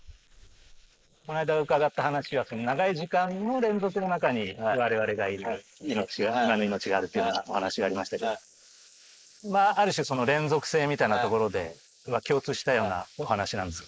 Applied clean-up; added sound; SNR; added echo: neural mask model Resemble Enhance denoiser.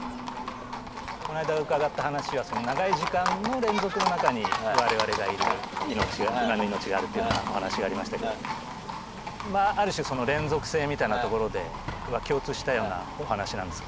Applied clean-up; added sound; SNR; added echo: none; Livestock, farm animals, working animals; 3 dB; none.